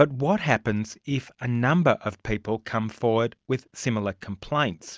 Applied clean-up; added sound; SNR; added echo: none; none; none; none.